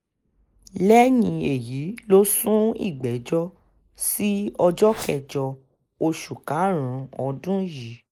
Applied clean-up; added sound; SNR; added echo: neural mask model Resemble Enhance denoiser.